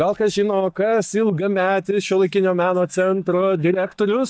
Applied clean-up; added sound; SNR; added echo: neural mask model DeepFilterNet 3.